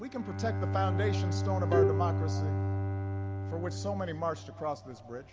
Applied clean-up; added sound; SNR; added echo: none; Bowed string instrument + Bowed string instrument; -5 dB; none.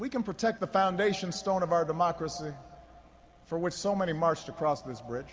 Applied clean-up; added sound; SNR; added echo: none; none; none; none.